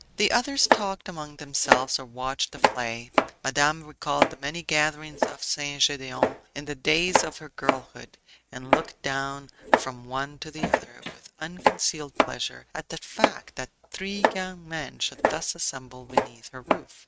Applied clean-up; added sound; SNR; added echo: neural mask model RNNoise.